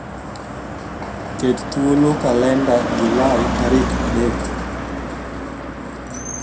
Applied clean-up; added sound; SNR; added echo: none; Car passing by; 3 dB; reverberation time 0.2 s.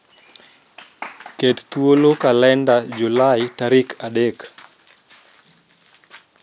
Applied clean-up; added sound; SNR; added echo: none; none; none; none.